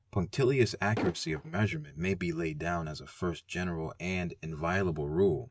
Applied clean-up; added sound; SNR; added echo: neural mask model RNNoise.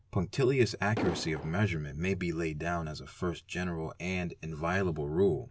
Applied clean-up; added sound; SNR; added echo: none; Explosion; 5 dB; none.